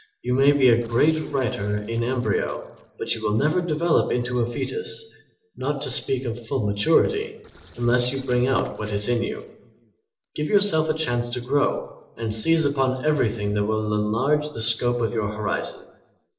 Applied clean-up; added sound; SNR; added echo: neural separator model SepFormer DNS4.